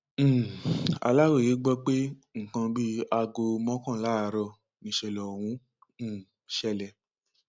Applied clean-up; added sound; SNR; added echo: none; none; none; none.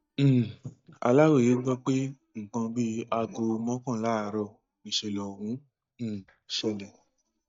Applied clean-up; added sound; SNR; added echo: neural mask model DeepFilterNet 3.